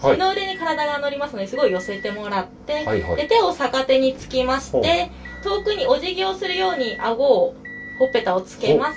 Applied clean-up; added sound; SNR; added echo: none; Motor vehicle (road) / Engine; 16 dB; reverberation time 0.2 s.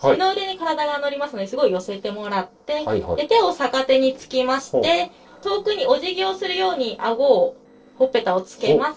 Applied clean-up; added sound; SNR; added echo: neural separator model SepFormer DNS4.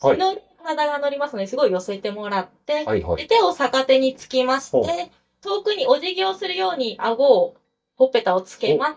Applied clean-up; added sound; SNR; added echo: neural mask model DeepFilterNet 3.